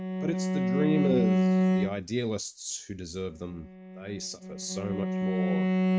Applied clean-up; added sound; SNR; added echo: neural mask model RNNoise.